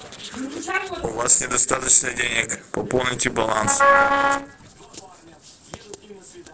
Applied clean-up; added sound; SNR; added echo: neural separator model SepFormer DNS4.